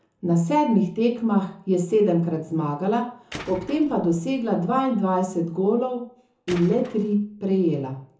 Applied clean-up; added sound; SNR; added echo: none; Tools; 17 dB; reverberation time 0.6 s.